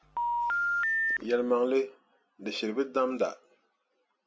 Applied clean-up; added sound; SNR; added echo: none; Telephone; -3 dB; none.